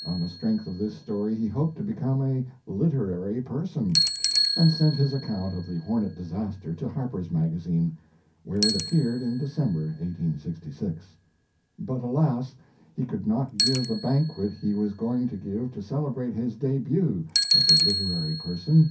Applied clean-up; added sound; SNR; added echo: none; Bicycle; 4 dB; reverberation time 0.3 s.